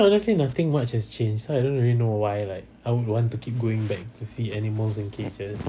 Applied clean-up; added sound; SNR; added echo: none; none; none; none.